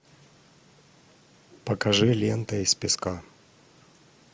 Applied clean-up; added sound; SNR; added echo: none; none; none; none.